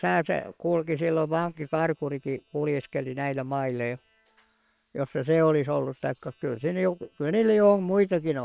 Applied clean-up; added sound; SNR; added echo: neural separator model SepFormer WHAM!.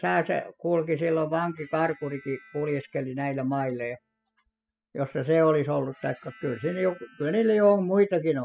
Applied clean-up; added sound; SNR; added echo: classical method spectral subtraction.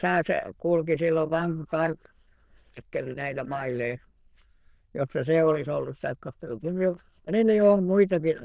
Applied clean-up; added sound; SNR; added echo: neural diffusion model UNIVERSE++.